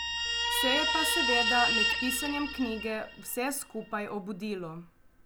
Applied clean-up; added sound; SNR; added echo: none; Guitar; -2 dB; none.